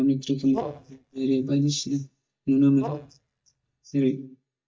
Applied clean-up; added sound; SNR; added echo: neural mask model DeepFilterNet 3.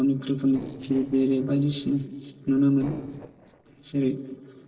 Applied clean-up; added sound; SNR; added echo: neural separator model SepFormer DNS4.